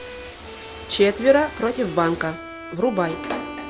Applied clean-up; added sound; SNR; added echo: none; Bowed string instrument + Bathtub (filling or washing); 11 dB; none.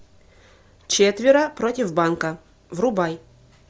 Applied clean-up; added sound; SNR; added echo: none; none; none; none.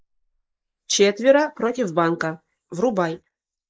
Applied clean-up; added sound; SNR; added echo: neural mask model Resemble Enhance denoiser.